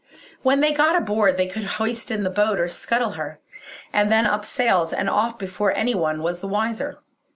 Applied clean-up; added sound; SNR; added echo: none; none; none; none.